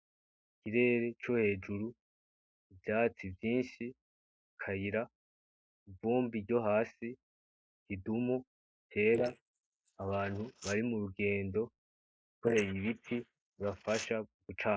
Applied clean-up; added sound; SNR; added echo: neural mask model Resemble Enhance denoiser.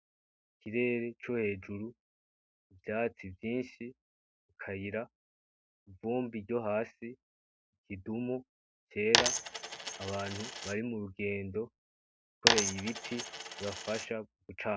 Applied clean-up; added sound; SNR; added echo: none; Coin (dropping); -4 dB; none.